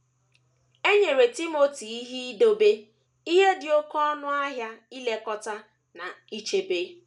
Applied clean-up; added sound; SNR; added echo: none; none; none; none.